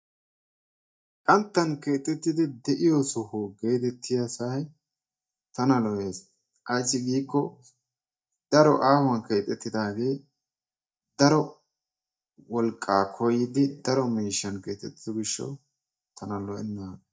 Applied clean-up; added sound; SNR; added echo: neural mask model DeepFilterNet 3.